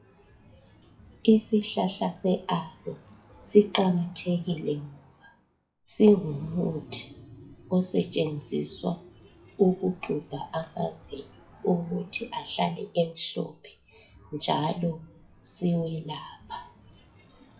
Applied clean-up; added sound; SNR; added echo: classical method WPE with log-MMSE.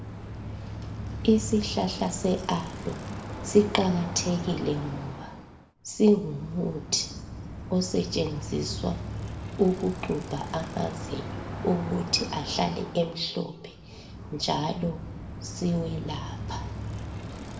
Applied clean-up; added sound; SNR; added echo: none; Bicycle; 8 dB; reverberation time 0.6 s.